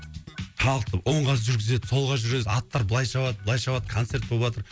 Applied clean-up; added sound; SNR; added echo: none; none; none; none.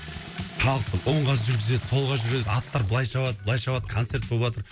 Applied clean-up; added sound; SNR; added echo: none; Sink (filling or washing) / Water tap, faucet; 15 dB; none.